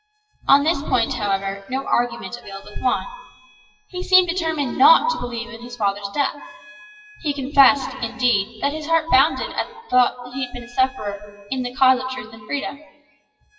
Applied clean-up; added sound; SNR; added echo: classical method WPE with log-MMSE.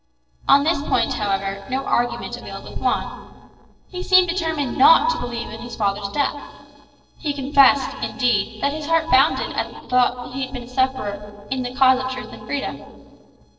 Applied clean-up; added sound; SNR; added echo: neural separator model SepFormer DNS4.